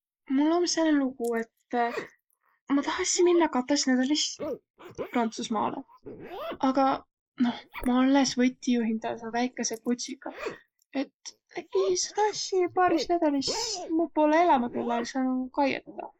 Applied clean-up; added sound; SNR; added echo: neural mask model Resemble Enhance denoiser.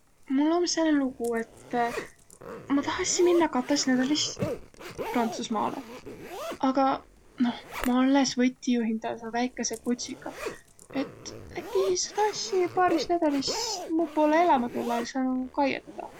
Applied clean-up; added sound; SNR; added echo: none; Zipper (clothing); 13 dB; none.